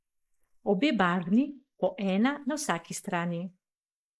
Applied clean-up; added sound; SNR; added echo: neural mask model Resemble Enhance denoiser.